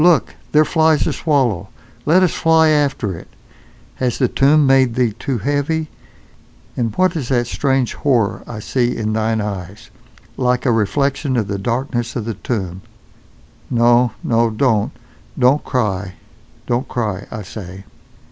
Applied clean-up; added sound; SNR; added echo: none; none; none; none.